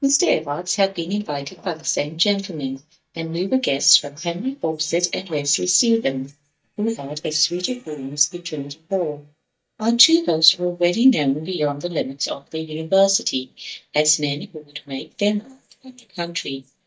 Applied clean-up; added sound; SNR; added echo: neural mask model DeepFilterNet 3.